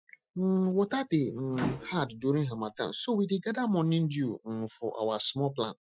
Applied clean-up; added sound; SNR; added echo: classical method Wiener filter.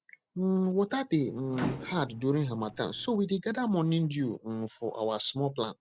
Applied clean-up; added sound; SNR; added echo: none; Microwave oven; 14 dB; none.